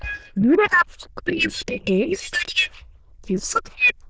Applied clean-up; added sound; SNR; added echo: neural diffusion model UNIVERSE++.